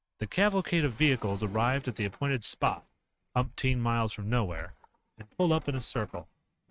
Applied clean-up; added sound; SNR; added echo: neural mask model RNNoise.